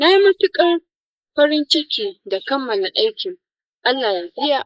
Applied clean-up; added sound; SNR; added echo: neural mask model Resemble Enhance denoiser.